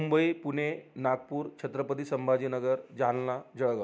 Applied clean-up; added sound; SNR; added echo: none; none; none; none.